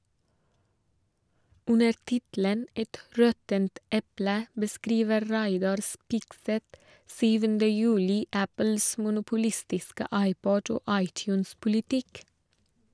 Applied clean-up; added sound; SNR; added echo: none; none; none; none.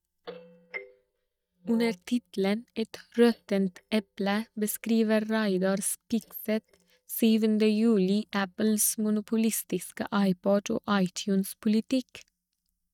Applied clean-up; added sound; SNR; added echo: neural mask model DeepFilterNet 3.